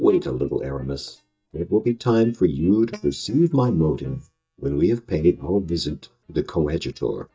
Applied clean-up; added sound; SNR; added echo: neural mask model DeepFilterNet 3.